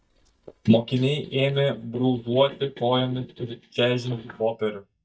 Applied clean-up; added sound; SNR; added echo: neural mask model DeepFilterNet 3.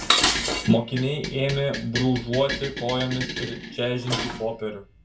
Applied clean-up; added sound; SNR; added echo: none; Dishes, pots, and pans; 3 dB; reverberation time 0.1 s.